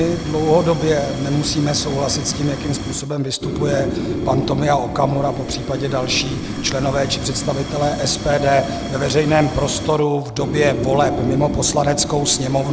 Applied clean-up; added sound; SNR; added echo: none; Fire; 6 dB; none.